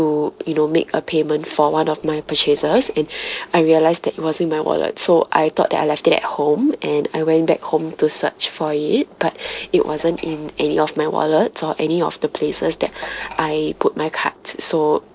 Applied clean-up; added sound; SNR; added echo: neural separator model SepFormer DNS4.